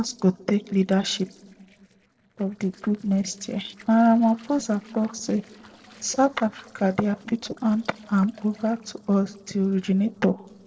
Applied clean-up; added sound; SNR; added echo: neural separator model SepFormer DNS4.